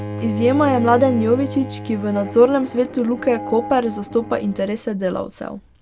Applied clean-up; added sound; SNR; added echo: none; Bowed string instrument; 11 dB; none.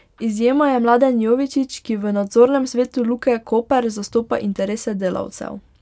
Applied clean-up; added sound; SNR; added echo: none; none; none; none.